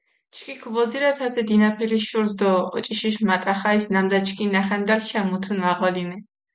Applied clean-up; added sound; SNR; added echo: none; none; none; none.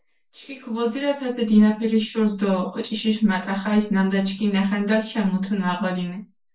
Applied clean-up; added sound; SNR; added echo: none; none; none; reverberation time 0.2 s.